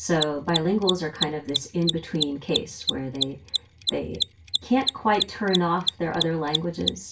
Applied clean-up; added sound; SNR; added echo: none; Mechanisms; 4 dB; reverberation time 0.2 s.